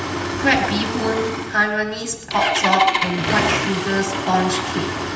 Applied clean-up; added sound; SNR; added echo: none; Engine starting; 2 dB; reverberation time 0.8 s.